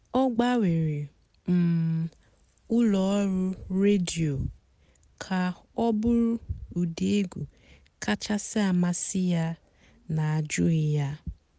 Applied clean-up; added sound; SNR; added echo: none; none; none; none.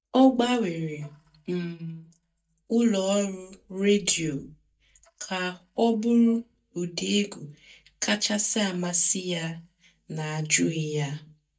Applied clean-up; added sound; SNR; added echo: neural mask model DeepFilterNet 3.